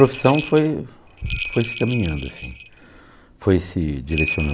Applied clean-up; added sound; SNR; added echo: none; Bell; 9 dB; none.